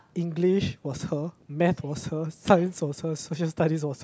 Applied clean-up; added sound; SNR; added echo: none; none; none; none.